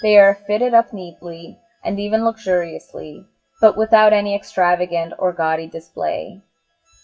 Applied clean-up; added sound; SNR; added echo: classical method WPE with log-MMSE.